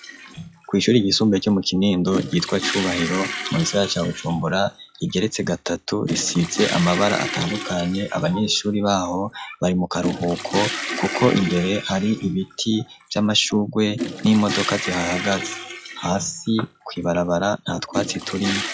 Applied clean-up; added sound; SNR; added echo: classical method log-MMSE.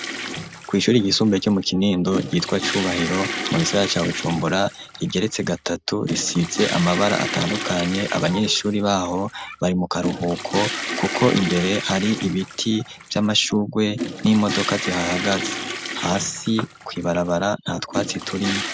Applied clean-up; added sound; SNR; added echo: none; Toilet flush / Water; 8 dB; none.